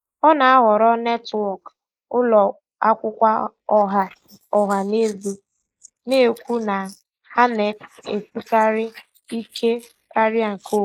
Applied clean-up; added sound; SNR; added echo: neural mask model Resemble Enhance denoiser.